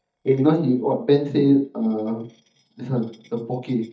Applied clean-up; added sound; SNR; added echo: neural mask model DeepFilterNet 3.